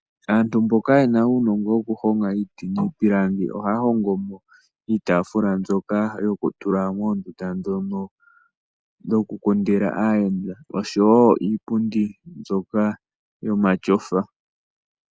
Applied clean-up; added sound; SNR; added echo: none; none; none; none.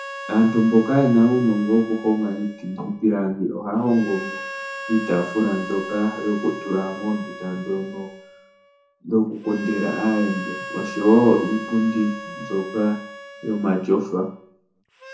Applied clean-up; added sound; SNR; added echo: none; Harmonica; 14 dB; reverberation time 0.6 s.